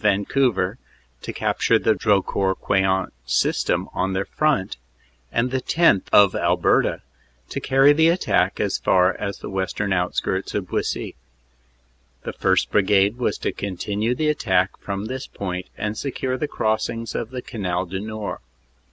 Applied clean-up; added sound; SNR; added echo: none; none; none; none.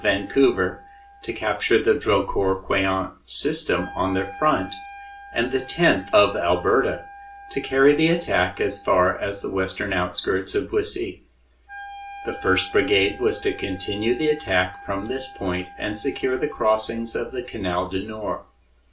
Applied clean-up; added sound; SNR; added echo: none; Wind instrument, woodwind instrument; 19 dB; reverberation time 0.3 s.